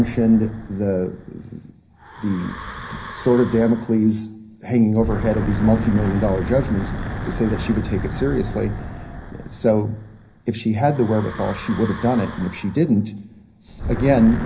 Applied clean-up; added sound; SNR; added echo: none; Wind / Breathing; 9 dB; reverberation time 0.5 s.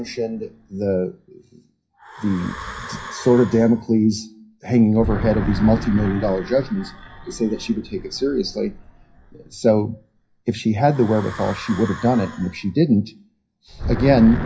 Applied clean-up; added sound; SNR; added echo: classical method WPE with log-MMSE.